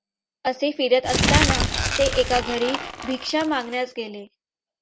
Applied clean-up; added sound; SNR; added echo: none; Crumpling, crinkling; 0 dB; none.